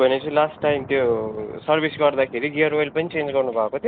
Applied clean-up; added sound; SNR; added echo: none; Thunder; 19 dB; none.